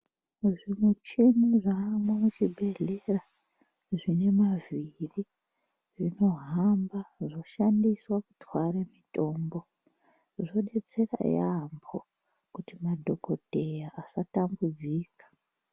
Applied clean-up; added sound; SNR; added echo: none; none; none; none.